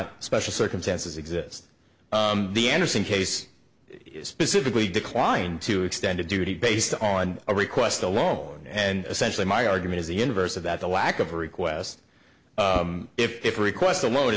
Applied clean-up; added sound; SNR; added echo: none; Whoosh, swoosh, swish; 15 dB; none.